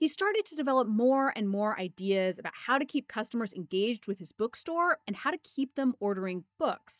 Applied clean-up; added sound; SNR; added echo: neural mask model DeepFilterNet 3.